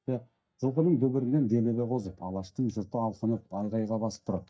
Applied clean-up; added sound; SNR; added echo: neural mask model DeepFilterNet 3.